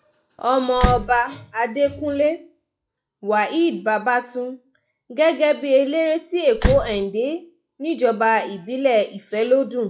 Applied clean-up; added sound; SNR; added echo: classical method log-MMSE.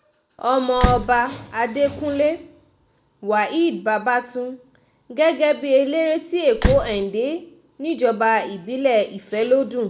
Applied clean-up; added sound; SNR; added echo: none; Slam; 1 dB; none.